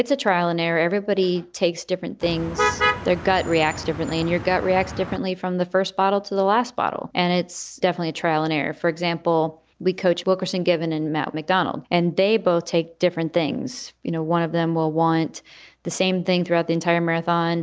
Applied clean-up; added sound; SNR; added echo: none; Motor vehicle (road); 5 dB; none.